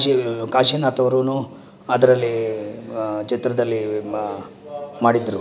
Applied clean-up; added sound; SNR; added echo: none; none; none; none.